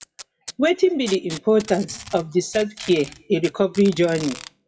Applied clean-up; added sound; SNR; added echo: classical method WPE with log-MMSE.